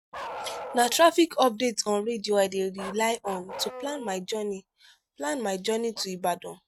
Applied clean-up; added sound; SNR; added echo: neural mask model RNNoise.